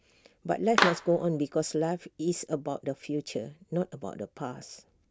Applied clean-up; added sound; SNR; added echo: none; Clapping; -1 dB; none.